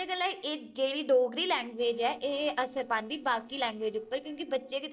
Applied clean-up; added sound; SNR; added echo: neural separator model SepFormer DNS4.